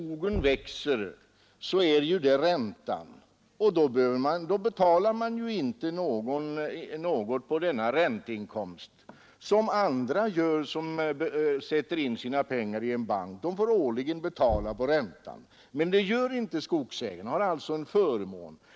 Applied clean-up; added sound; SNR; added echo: none; Knock; 15 dB; none.